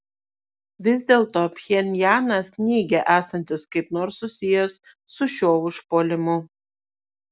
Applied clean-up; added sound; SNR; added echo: none; none; none; none.